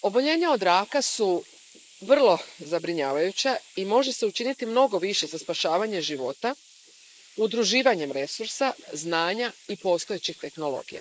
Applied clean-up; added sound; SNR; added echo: neural mask model Resemble Enhance denoiser.